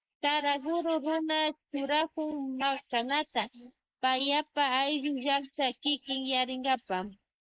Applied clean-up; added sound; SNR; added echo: neural mask model Resemble Enhance denoiser.